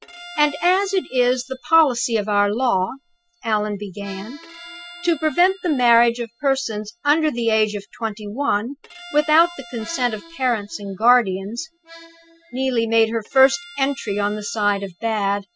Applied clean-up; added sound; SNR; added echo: classical method spectral subtraction.